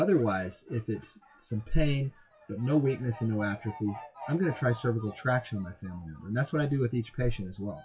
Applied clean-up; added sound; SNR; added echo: classical method WPE with log-MMSE.